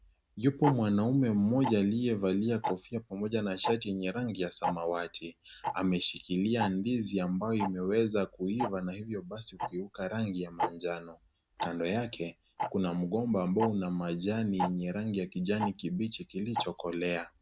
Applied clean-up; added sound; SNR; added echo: none; Tick-tock; 10 dB; none.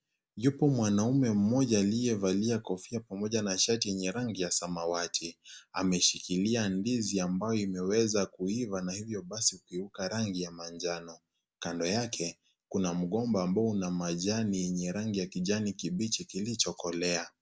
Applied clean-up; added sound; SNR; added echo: none; none; none; none.